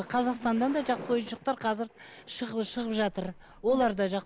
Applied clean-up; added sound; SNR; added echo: none; Thunder + Water / Splash, splatter; 18 dB; none.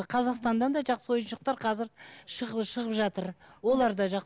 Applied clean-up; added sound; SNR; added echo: none; none; none; none.